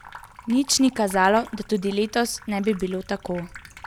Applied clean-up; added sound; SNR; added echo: none; Sink (filling or washing) / Water tap, faucet; 20 dB; none.